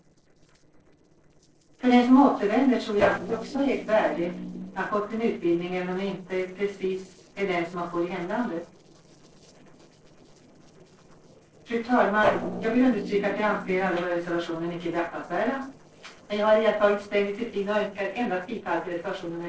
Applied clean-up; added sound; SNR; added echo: neural separator model SepFormer DNS4.